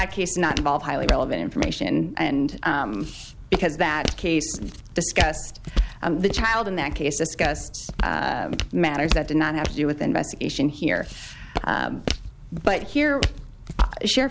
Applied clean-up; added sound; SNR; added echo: none; Walk, footsteps; 5 dB; none.